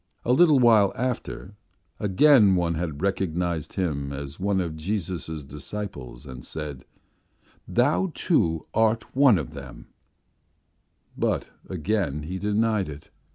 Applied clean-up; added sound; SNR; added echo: none; none; none; none.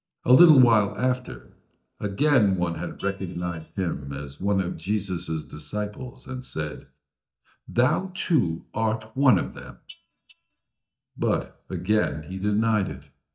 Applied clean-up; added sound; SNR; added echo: neural mask model DeepFilterNet 3.